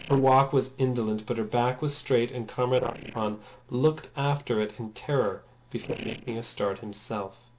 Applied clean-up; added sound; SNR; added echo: neural separator model SepFormer DNS4.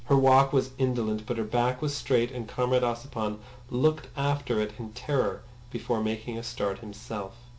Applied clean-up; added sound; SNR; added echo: none; none; none; none.